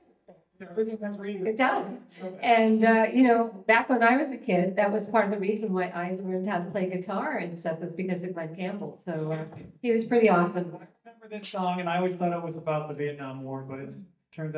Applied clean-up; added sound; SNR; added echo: neural mask model DeepFilterNet 3.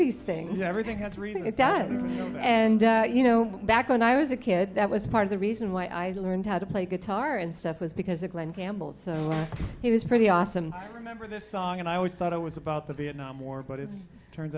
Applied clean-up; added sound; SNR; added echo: none; none; none; none.